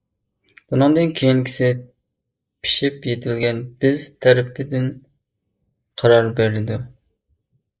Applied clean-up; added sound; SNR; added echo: neural mask model Resemble Enhance denoiser.